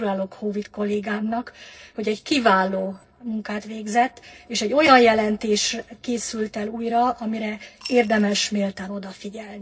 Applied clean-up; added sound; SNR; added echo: neural separator model SepFormer DNS4.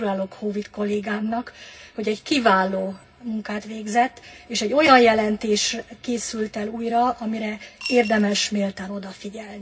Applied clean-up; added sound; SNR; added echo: none; Coin (dropping) / Glass; 12 dB; reverberation time 0.4 s.